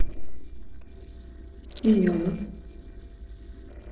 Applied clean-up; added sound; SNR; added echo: neural separator model SepFormer DNS4.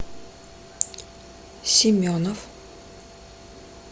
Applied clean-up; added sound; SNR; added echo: none; none; none; none.